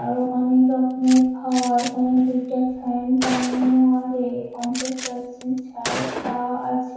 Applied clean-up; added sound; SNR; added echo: none; Gunshot, gunfire; 13 dB; reverberation time 0.8 s.